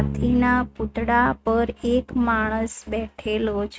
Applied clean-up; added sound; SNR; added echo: neural mask model RNNoise.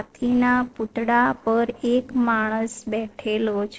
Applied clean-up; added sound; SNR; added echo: neural separator model SepFormer DNS4.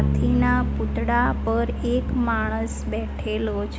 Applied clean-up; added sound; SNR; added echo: none; Bass guitar; 1 dB; none.